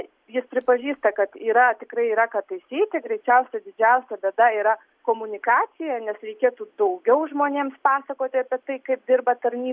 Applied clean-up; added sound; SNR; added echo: none; none; none; none.